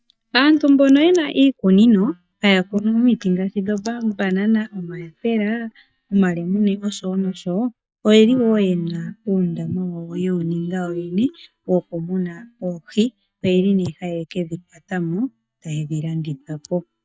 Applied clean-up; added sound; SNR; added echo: neural mask model DeepFilterNet 3.